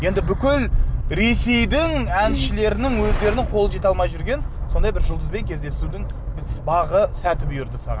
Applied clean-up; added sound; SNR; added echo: none; none; none; none.